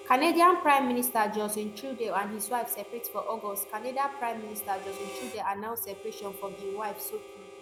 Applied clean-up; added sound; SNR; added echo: none; Harmonica; 16 dB; none.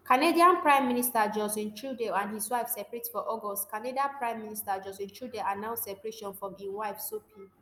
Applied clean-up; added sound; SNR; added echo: none; none; none; none.